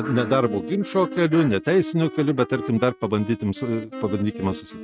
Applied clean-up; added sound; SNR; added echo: neural mask model RNNoise.